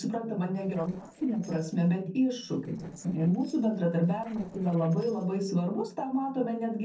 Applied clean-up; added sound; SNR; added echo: neural separator model SepFormer DNS4.